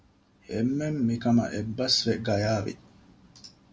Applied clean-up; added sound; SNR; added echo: none; none; none; none.